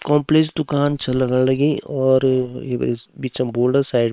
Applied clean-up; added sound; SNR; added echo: neural separator model SepFormer WHAM!.